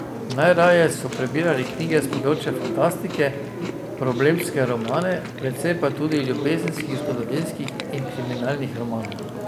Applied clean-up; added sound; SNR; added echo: none; Chewing, mastication; 6 dB; none.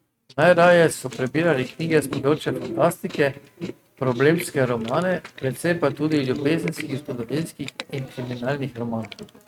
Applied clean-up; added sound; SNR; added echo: neural mask model RNNoise.